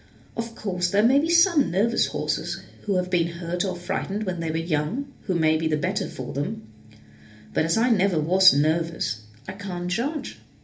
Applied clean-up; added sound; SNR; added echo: none; none; none; reverberation time 0.3 s.